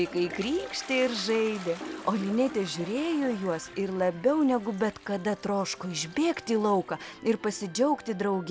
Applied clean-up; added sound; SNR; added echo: none; Toilet flush; 17 dB; none.